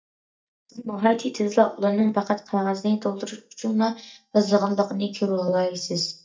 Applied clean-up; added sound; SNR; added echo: neural mask model DeepFilterNet 3.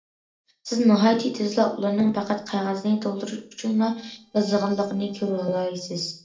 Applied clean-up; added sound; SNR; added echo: neural separator model SepFormer DNS4.